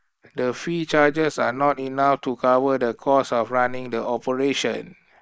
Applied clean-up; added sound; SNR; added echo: neural mask model Resemble Enhance denoiser.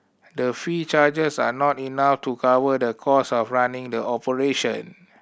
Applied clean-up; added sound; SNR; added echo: none; none; none; none.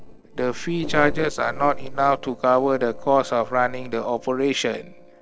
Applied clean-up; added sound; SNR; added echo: neural separator model SepFormer DNS4.